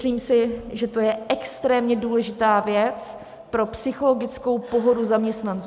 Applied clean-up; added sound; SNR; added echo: none; none; none; none.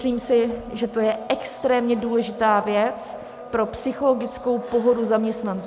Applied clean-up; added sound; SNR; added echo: none; Domestic sounds, home sounds; 16 dB; none.